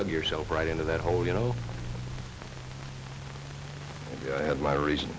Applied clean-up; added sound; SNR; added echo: none; Walk, footsteps; 7 dB; none.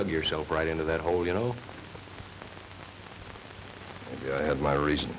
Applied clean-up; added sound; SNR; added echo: none; none; none; none.